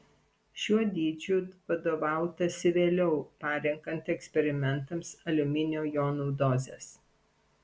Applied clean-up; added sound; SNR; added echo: none; none; none; none.